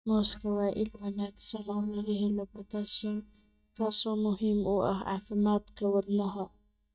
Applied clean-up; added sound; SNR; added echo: neural mask model DeepFilterNet 3.